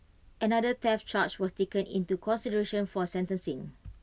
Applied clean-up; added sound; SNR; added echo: none; none; none; none.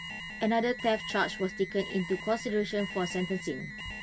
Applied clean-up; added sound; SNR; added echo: none; Alarm; 10 dB; none.